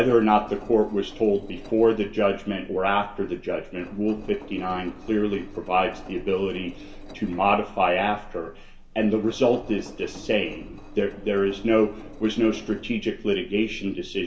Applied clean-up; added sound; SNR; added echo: none; Engine; 17 dB; reverberation time 0.3 s.